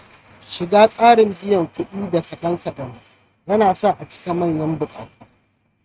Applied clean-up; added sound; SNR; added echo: neural mask model RNNoise.